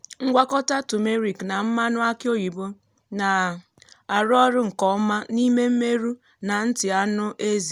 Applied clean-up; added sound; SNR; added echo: none; none; none; none.